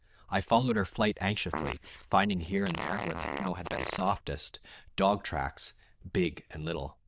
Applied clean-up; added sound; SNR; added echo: neural diffusion model UNIVERSE++.